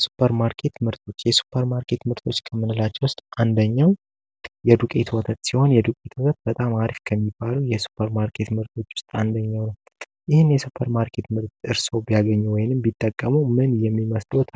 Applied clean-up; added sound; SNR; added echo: none; none; none; none.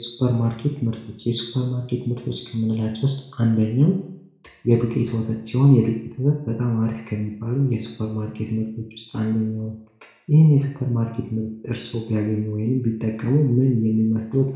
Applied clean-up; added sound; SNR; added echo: none; none; none; reverberation time 0.6 s.